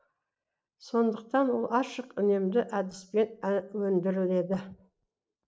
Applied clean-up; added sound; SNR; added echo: neural separator model SepFormer DNS4.